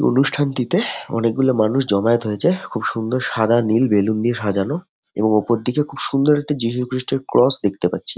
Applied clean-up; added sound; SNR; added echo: none; none; none; none.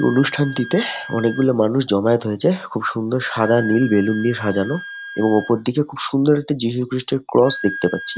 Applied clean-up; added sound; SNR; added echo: none; Wind instrument, woodwind instrument; 15 dB; none.